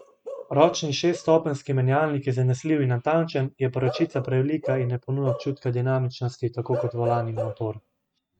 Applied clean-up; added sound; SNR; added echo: neural mask model RNNoise.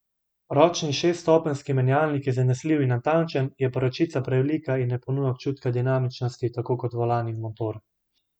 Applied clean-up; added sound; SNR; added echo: none; none; none; none.